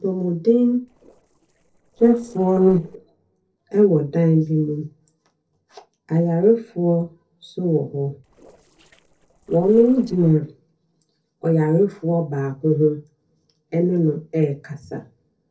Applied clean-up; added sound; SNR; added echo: neural separator model SepFormer DNS4.